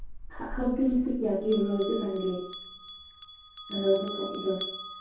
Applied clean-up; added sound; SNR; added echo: none; Bell; 8 dB; reverberation time 0.6 s.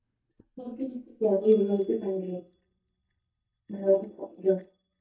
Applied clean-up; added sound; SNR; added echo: neural mask model DeepFilterNet 3.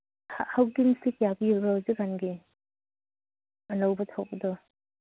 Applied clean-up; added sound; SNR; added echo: none; none; none; none.